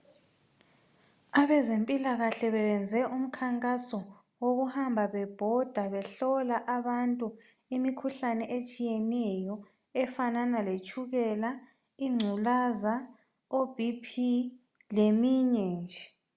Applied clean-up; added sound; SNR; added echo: none; none; none; none.